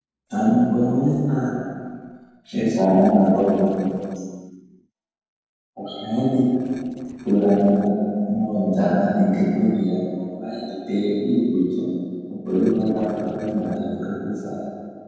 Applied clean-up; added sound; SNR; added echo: neural separator model SepFormer DNS4.